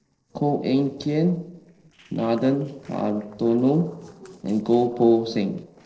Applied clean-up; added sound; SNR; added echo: neural separator model SepFormer DNS4.